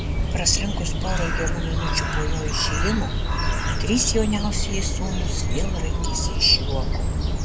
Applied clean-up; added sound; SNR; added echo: none; Bird; -4 dB; none.